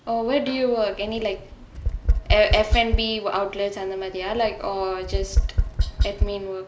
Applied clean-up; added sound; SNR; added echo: none; Tap; 1 dB; none.